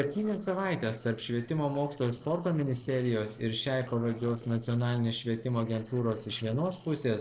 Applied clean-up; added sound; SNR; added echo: neural separator model SepFormer DNS4.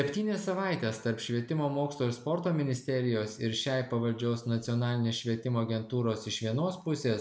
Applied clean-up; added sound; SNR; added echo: none; none; none; none.